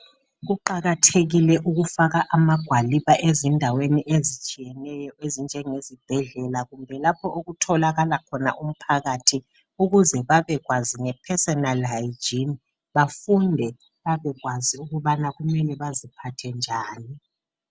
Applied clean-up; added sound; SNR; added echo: none; none; none; none.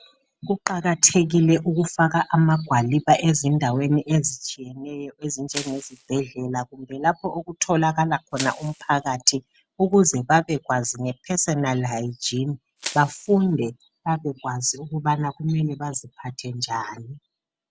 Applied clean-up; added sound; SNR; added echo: none; Crushing; 15 dB; none.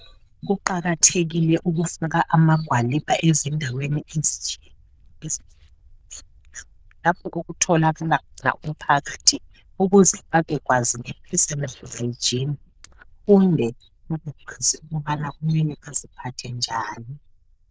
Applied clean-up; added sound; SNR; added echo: neural diffusion model UNIVERSE++.